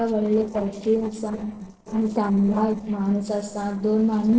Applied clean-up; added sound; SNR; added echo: neural separator model SepFormer DNS4.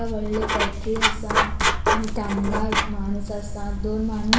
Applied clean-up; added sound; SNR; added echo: none; Writing; -4 dB; reverberation time 0.9 s.